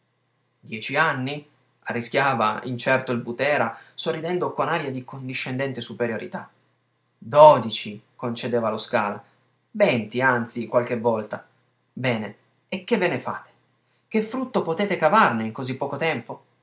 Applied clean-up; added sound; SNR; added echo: none; none; none; none.